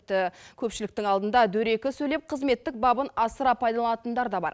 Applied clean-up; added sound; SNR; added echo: none; none; none; none.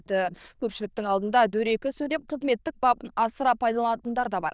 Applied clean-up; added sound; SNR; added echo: neural diffusion model UNIVERSE++.